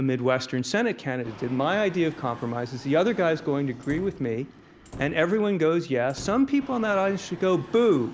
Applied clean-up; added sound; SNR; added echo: none; Slam + Fixed-wing aircraft, airplane; 20 dB; none.